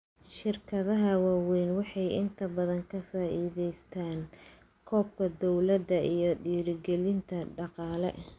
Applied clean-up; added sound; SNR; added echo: none; none; none; none.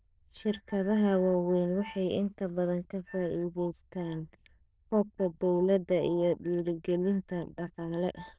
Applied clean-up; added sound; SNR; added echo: neural diffusion model UNIVERSE++.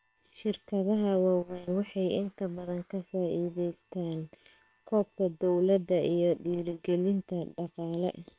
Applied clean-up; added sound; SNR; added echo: neural separator model SepFormer WHAM!.